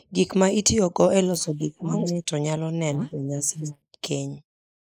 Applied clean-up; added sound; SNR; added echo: neural mask model Resemble Enhance denoiser.